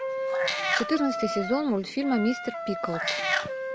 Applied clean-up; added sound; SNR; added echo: none; Meow + Wind instrument, woodwind instrument; 1 dB; none.